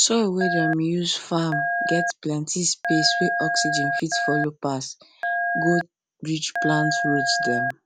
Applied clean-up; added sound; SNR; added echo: none; Telephone; 1 dB; none.